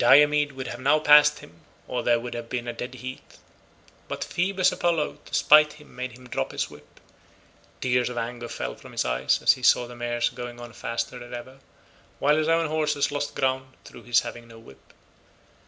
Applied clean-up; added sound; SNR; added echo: none; none; none; none.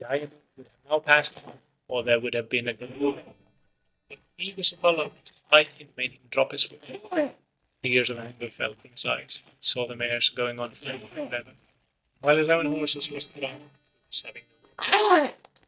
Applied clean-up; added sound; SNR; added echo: neural mask model DeepFilterNet 3.